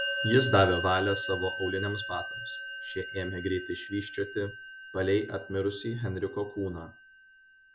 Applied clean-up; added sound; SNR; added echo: none; Musical instrument; 7 dB; none.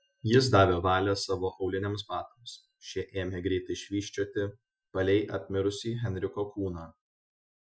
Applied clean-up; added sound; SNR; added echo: classical method Wiener filter.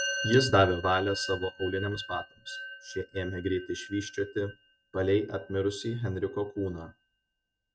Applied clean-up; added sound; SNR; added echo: neural mask model RNNoise.